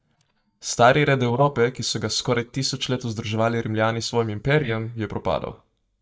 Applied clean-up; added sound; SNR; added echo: neural mask model DeepFilterNet 3.